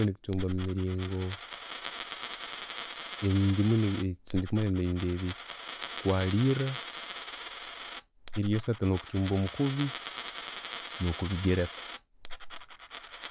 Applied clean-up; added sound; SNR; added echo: none; Coin (dropping); 10 dB; none.